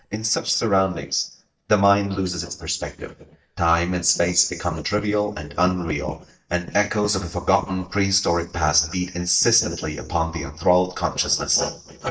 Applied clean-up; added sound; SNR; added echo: neural mask model DeepFilterNet 3.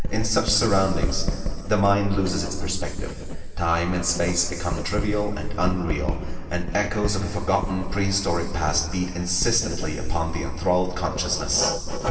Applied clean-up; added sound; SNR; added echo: none; Writing; 2 dB; reverberation time 2.4 s.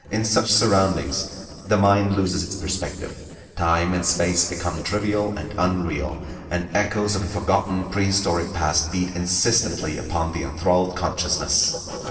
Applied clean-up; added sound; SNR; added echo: neural separator model SepFormer DNS4.